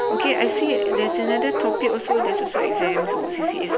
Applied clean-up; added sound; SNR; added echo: none; Dog; -3 dB; none.